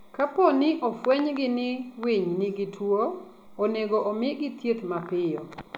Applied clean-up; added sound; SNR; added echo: none; none; none; none.